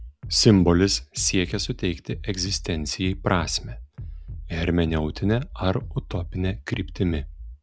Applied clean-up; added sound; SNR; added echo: none; Bass drum; 12 dB; none.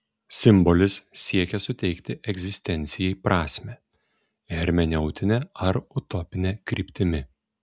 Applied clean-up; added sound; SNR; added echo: none; none; none; none.